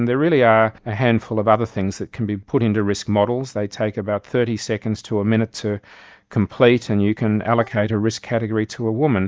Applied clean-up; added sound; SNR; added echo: neural mask model DeepFilterNet 3.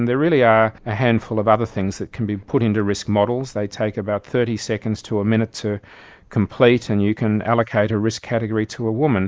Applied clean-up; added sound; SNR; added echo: neural mask model Resemble Enhance denoiser.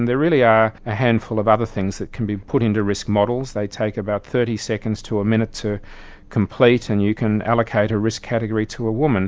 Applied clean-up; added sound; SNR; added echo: none; none; none; none.